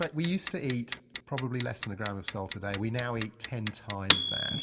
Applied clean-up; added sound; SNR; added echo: none; Clock; -1 dB; reverberation time 0.4 s.